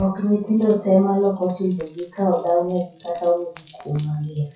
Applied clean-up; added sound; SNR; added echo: classical method WPE with log-MMSE.